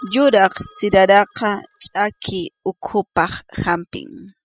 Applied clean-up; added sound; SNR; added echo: classical method spectral subtraction.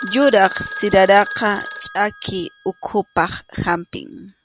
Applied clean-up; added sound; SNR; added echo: none; Telephone; 14 dB; none.